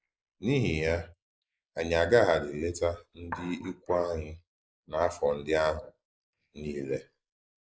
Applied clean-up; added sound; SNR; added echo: neural mask model Resemble Enhance denoiser.